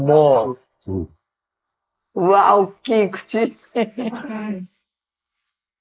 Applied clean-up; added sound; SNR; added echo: neural mask model Resemble Enhance denoiser.